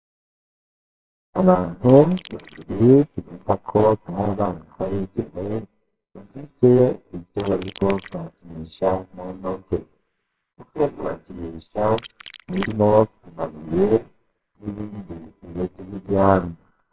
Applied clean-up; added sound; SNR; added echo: neural separator model SepFormer WHAMR!.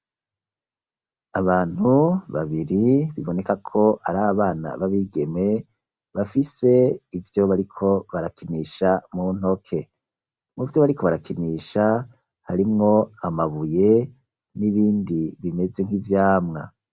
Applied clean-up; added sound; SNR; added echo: none; none; none; none.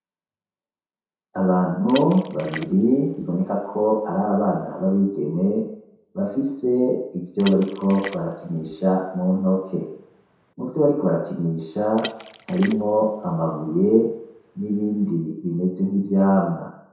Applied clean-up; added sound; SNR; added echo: none; Water / Splash, splatter; 19 dB; reverberation time 0.7 s.